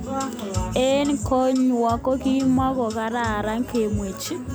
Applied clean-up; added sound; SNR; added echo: none; none; none; none.